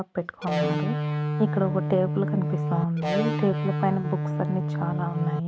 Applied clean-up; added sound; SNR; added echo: neural mask model RNNoise.